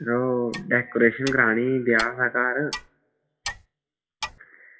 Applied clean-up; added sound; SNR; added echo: classical method WPE with log-MMSE.